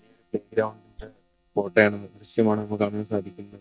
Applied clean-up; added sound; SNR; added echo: neural mask model DeepFilterNet 3.